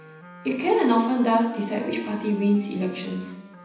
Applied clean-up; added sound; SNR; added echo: none; Wind instrument, woodwind instrument; 18 dB; reverberation time 0.9 s.